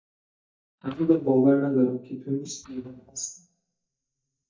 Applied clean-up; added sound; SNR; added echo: neural mask model DeepFilterNet 3.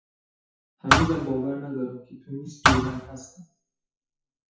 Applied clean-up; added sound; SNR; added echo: classical method WPE with log-MMSE.